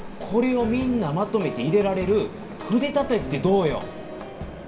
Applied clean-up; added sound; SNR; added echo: none; Mechanisms; 14 dB; reverberation time 2.3 s.